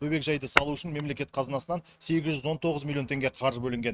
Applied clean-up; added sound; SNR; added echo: neural mask model RNNoise.